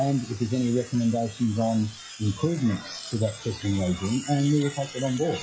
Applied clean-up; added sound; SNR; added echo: classical method WPE with log-MMSE.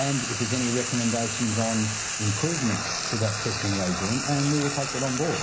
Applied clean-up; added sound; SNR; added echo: none; Frying (food); 3 dB; reverberation time 0.4 s.